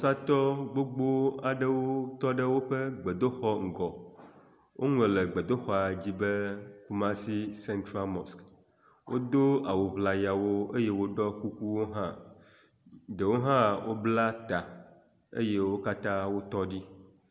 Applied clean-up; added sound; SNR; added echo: none; none; none; none.